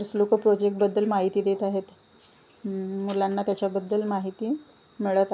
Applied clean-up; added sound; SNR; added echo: none; none; none; none.